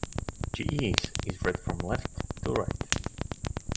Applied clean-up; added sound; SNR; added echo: none; Fire; 7 dB; none.